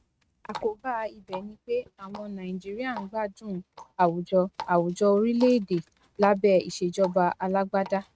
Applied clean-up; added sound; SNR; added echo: neural mask model RNNoise.